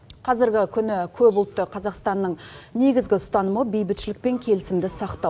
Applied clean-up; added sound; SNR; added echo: none; none; none; none.